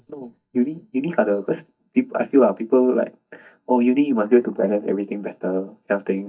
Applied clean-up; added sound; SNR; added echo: neural mask model DeepFilterNet 3.